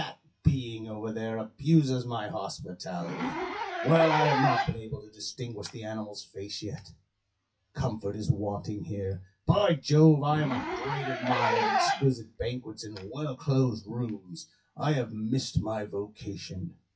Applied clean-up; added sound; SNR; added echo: classical method WPE with log-MMSE.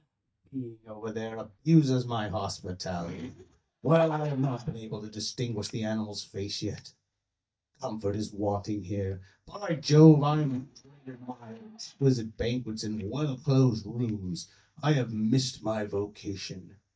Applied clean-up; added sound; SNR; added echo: neural mask model DeepFilterNet 3.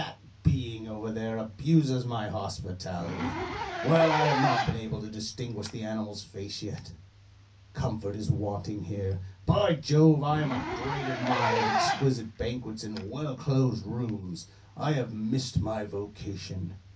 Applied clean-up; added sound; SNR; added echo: none; Zipper (clothing); 7 dB; reverberation time 0.3 s.